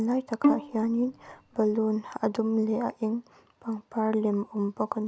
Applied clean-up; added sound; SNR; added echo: none; Bowed string instrument; 1 dB; none.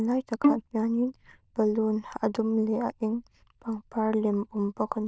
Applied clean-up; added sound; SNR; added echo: neural diffusion model UNIVERSE++.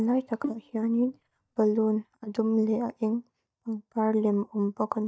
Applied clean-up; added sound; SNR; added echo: neural mask model DeepFilterNet 3.